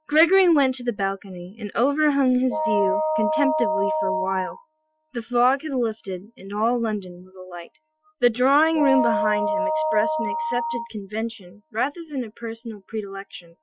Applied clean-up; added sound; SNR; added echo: classical method Wiener filter.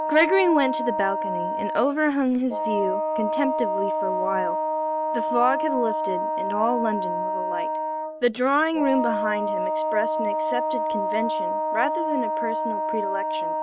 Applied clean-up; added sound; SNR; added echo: none; Wind instrument, woodwind instrument; 0 dB; none.